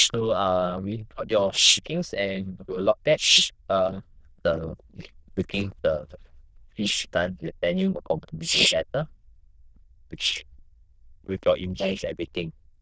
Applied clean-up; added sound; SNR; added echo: neural diffusion model UNIVERSE++.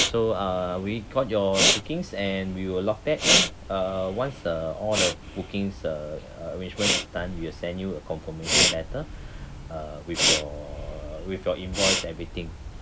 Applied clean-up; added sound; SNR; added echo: none; Respiratory sounds; -1 dB; none.